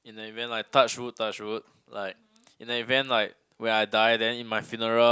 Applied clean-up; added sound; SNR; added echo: none; none; none; none.